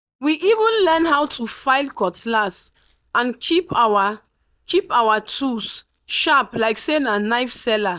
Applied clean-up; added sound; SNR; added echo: neural mask model DeepFilterNet 3.